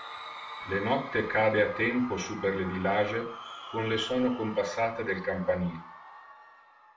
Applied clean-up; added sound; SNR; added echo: none; Crowd / Cheering; 12 dB; reverberation time 0.3 s.